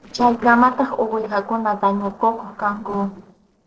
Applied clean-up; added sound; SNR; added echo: neural separator model SepFormer DNS4.